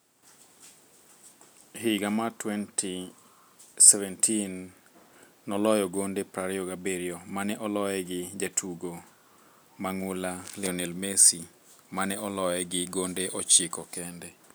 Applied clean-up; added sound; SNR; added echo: none; none; none; none.